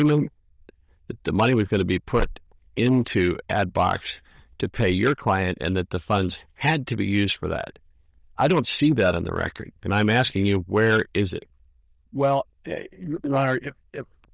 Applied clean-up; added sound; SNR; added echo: neural diffusion model UNIVERSE++.